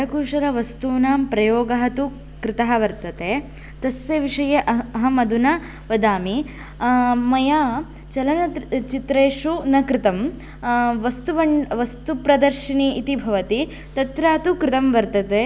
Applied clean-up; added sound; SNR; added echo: none; none; none; none.